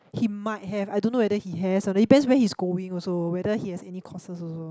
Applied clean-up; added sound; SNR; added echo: none; none; none; none.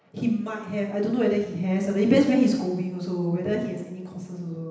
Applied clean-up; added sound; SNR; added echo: none; none; none; reverberation time 0.9 s.